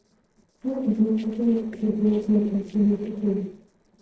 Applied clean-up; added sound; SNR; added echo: neural separator model SepFormer DNS4.